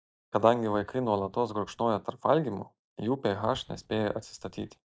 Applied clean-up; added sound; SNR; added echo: neural mask model DeepFilterNet 3.